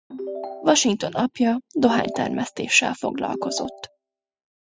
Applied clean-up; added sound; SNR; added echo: classical method spectral subtraction.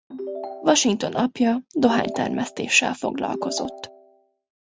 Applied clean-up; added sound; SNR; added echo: none; Ringtone / Chime; 12 dB; none.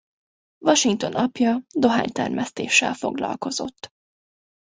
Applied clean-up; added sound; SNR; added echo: none; none; none; none.